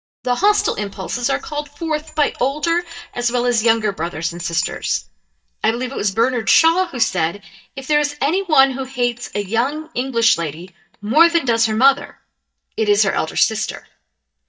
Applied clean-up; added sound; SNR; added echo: neural mask model DeepFilterNet 3.